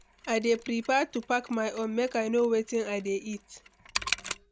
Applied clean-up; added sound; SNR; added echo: none; Mechanisms; 8 dB; none.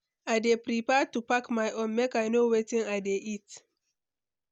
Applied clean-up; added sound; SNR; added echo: none; none; none; none.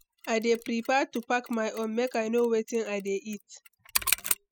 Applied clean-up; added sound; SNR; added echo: classical method spectral subtraction.